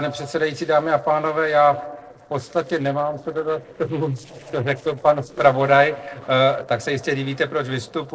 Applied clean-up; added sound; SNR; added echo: neural separator model SepFormer DNS4.